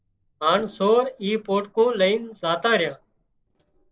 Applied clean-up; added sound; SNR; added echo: neural separator model SepFormer DNS4.